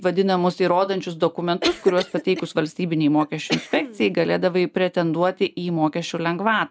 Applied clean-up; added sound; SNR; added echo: none; Cough; 12 dB; none.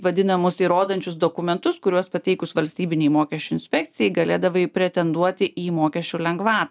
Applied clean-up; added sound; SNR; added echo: none; none; none; none.